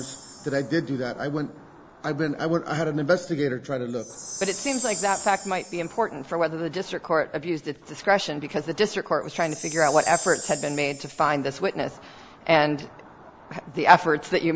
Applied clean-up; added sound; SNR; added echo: none; Chime; 15 dB; none.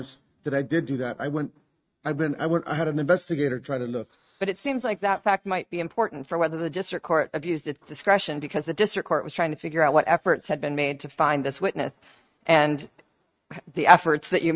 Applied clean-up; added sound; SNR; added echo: neural mask model RNNoise.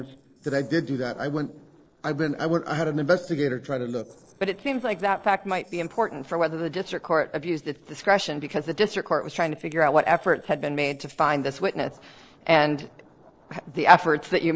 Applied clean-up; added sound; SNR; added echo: neural separator model SepFormer DNS4.